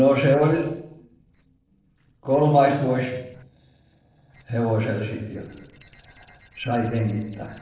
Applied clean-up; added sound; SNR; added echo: neural separator model SepFormer DNS4.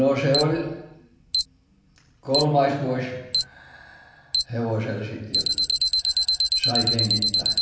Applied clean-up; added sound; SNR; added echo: none; Alarm; 0 dB; reverberation time 0.9 s.